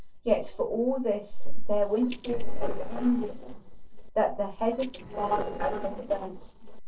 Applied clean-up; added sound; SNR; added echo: neural separator model SepFormer DNS4.